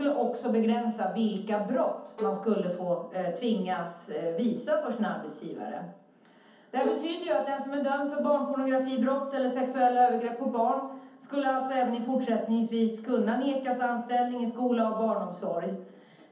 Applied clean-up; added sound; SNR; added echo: none; Bowed string instrument; 9 dB; reverberation time 0.6 s.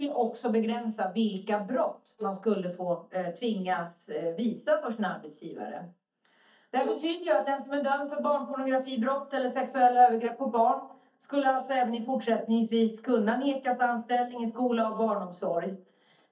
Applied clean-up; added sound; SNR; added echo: neural mask model DeepFilterNet 3.